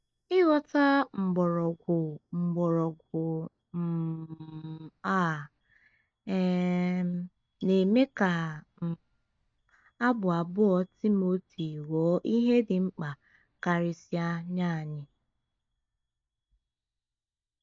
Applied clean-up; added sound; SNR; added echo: neural mask model DeepFilterNet 3.